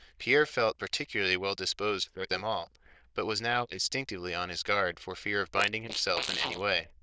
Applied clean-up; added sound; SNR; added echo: neural diffusion model UNIVERSE++.